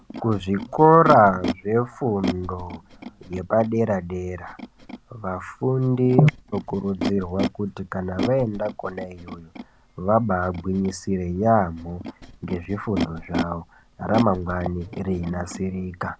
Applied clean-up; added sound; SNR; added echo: none; Animal; 11 dB; none.